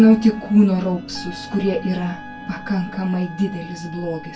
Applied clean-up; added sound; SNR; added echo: none; Trumpet; 19 dB; reverberation time 0.2 s.